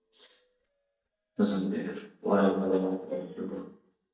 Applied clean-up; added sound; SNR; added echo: neural mask model DeepFilterNet 3.